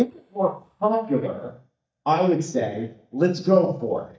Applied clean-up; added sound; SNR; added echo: neural mask model DeepFilterNet 3.